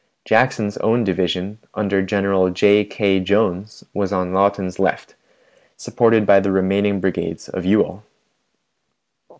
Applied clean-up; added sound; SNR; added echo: none; none; none; none.